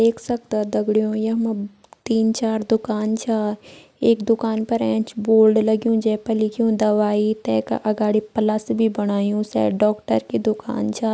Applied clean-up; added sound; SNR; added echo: none; none; none; none.